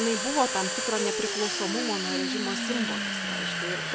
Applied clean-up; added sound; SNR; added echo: none; Domestic sounds, home sounds; -1 dB; none.